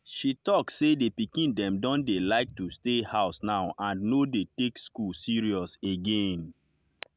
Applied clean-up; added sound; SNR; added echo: none; none; none; none.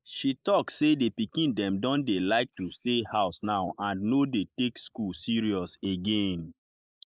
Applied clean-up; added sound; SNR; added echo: neural mask model Resemble Enhance denoiser.